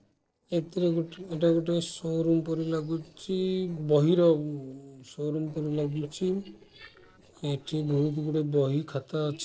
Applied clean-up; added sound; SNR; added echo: neural separator model SepFormer DNS4.